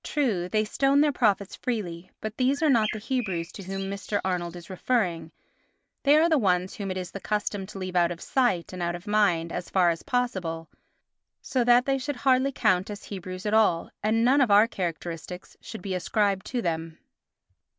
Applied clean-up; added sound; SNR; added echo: none; Bird; 13 dB; none.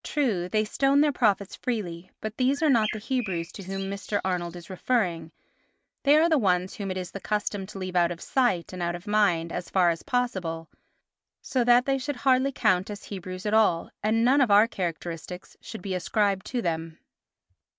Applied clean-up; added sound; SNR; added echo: neural mask model RNNoise.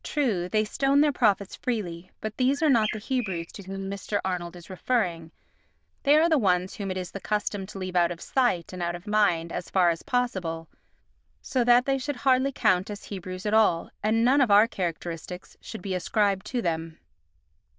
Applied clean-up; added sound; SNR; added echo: neural diffusion model UNIVERSE++.